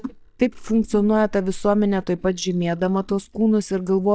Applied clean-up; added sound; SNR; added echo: neural mask model DeepFilterNet 3.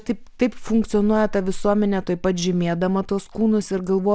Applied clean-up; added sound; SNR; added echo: none; none; none; none.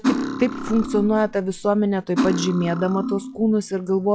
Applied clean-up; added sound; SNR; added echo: classical method log-MMSE.